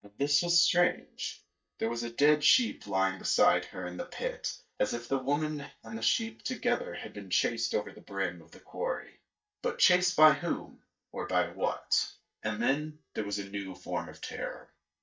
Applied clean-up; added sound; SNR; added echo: neural mask model DeepFilterNet 3.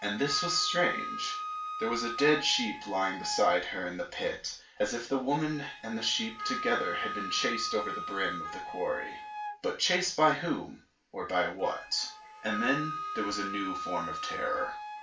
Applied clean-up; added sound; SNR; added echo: none; Wind instrument, woodwind instrument; 7 dB; reverberation time 0.3 s.